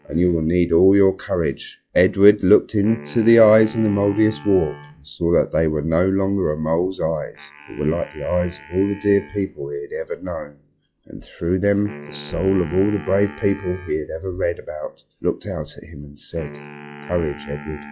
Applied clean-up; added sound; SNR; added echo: classical method log-MMSE.